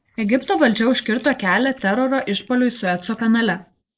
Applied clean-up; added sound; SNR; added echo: neural mask model Resemble Enhance denoiser.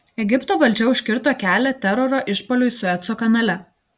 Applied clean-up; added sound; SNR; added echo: none; none; none; none.